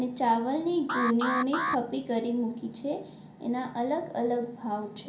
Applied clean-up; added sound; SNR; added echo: none; Alarm; 3 dB; reverberation time 0.6 s.